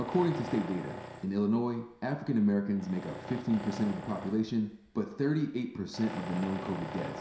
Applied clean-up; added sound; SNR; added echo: none; Tools; 13 dB; reverberation time 0.7 s.